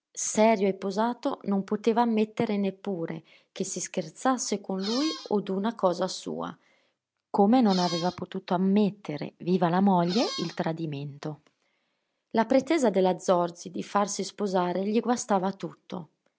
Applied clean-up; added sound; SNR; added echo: none; Squeak; 10 dB; none.